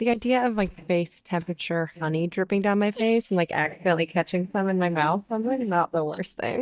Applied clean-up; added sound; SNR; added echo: neural mask model DeepFilterNet 3.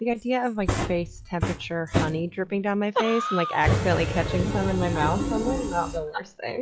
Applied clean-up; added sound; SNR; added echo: classical method log-MMSE.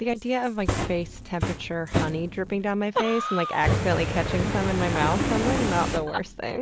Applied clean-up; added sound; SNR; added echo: none; Fire; 2 dB; none.